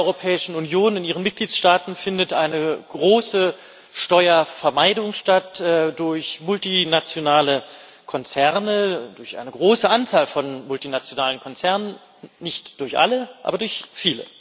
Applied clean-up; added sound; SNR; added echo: none; none; none; none.